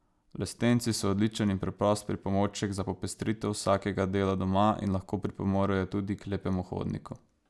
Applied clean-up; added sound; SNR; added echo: none; none; none; none.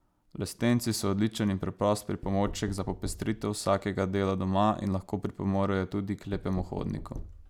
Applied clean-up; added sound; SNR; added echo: none; Knock; 16 dB; none.